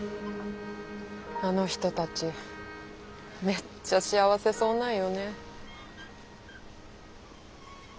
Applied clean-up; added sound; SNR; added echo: none; Piano; 14 dB; none.